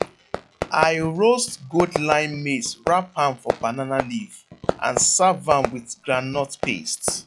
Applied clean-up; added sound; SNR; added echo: classical method log-MMSE.